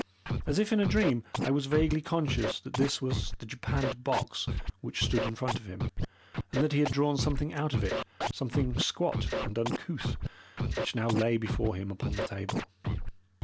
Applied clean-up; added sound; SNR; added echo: none; Scratching (performance technique); 2 dB; none.